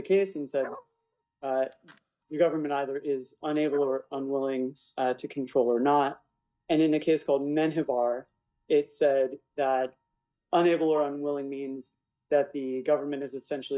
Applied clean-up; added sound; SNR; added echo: neural mask model DeepFilterNet 3.